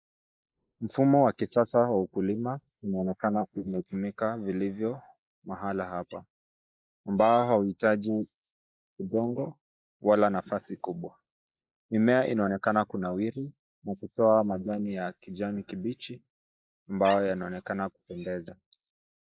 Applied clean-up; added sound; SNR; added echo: neural mask model Resemble Enhance denoiser.